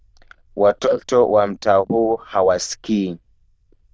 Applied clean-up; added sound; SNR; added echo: neural diffusion model UNIVERSE++.